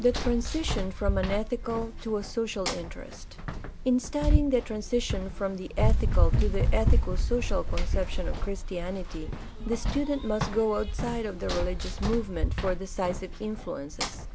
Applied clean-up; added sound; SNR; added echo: none; Run; -3 dB; none.